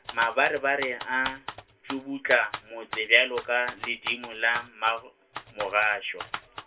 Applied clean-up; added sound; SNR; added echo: none; Typewriter; 12 dB; reverberation time 0.2 s.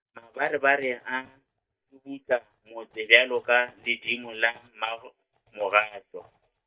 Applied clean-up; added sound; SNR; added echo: neural mask model DeepFilterNet 3.